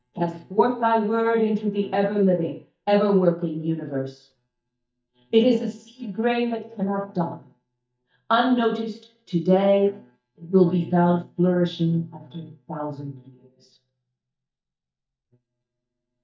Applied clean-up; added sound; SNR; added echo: neural mask model DeepFilterNet 3.